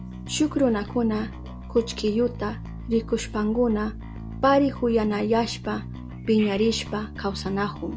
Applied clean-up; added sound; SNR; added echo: none; Bass guitar; 11 dB; none.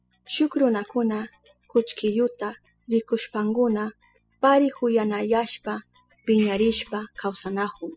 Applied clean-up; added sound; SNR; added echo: classical method spectral subtraction.